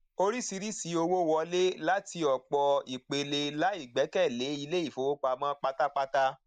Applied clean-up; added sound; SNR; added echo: neural mask model Resemble Enhance denoiser.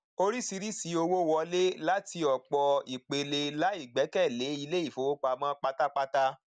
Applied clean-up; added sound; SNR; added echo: none; none; none; none.